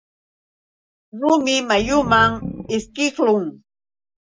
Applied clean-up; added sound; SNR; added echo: none; Growling; 13 dB; none.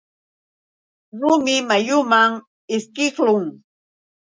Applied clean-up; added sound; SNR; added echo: none; none; none; none.